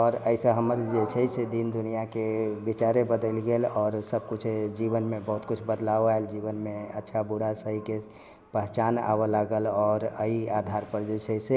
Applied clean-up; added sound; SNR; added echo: none; none; none; none.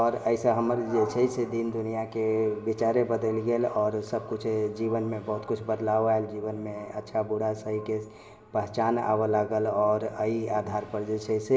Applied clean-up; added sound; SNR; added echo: none; none; none; reverberation time 2.0 s.